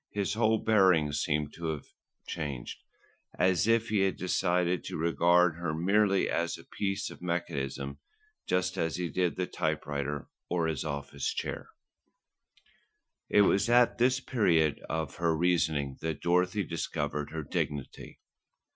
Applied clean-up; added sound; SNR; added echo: classical method Wiener filter.